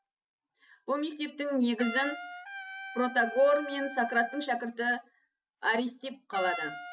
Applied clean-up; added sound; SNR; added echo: none; Trumpet; 13 dB; none.